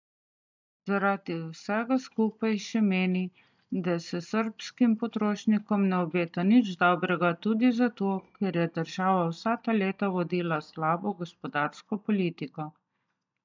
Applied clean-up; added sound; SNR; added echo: neural mask model DeepFilterNet 3.